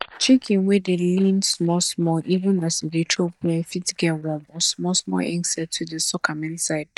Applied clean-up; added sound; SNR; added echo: neural mask model DeepFilterNet 3.